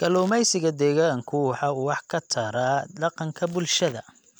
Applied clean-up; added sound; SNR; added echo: none; none; none; none.